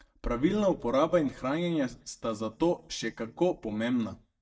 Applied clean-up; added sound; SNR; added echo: neural mask model DeepFilterNet 3.